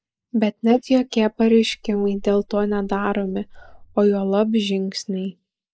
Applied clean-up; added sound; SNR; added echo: neural mask model Resemble Enhance denoiser.